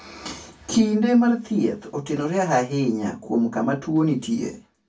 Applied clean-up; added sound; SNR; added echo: none; none; none; reverberation time 0.2 s.